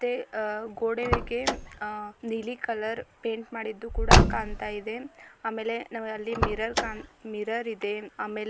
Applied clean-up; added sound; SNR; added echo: none; Car; -3 dB; none.